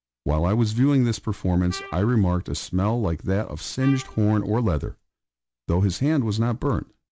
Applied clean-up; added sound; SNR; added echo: none; Trumpet; 20 dB; none.